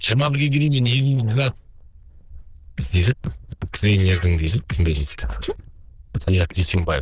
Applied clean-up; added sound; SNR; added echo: neural diffusion model UNIVERSE++.